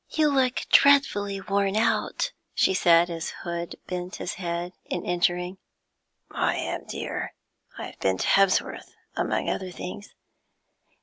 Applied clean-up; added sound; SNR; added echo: none; none; none; none.